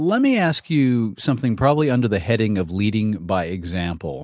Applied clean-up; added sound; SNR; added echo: none; none; none; none.